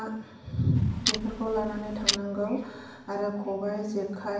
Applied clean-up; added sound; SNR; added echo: none; Clock; 4 dB; reverberation time 0.8 s.